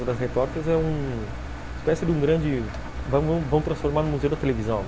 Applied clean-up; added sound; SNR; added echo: none; Engine; 8 dB; none.